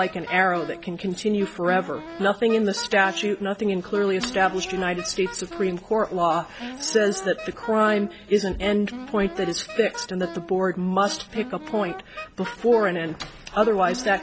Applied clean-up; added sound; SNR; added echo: none; Wind instrument, woodwind instrument; 15 dB; none.